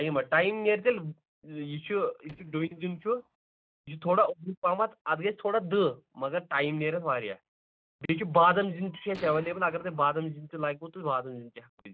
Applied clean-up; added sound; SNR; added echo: neural mask model DeepFilterNet 3.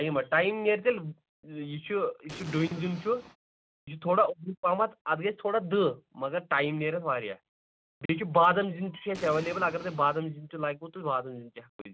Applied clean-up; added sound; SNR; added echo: none; Explosion; 15 dB; none.